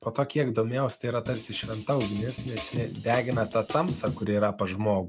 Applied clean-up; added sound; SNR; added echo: none; Drum kit; 8 dB; none.